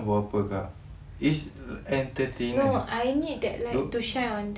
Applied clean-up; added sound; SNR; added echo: none; none; none; none.